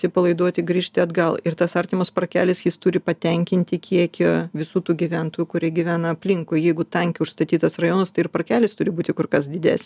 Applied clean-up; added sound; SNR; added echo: none; none; none; none.